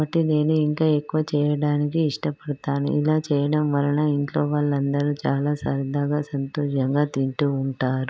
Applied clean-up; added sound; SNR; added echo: none; none; none; none.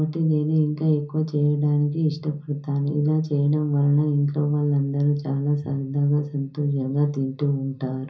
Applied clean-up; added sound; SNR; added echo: none; none; none; reverberation time 0.5 s.